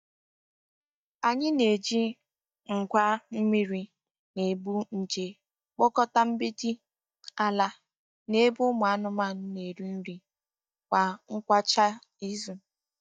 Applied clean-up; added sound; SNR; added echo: neural mask model DeepFilterNet 3.